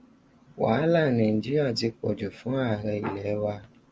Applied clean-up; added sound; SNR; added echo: none; none; none; none.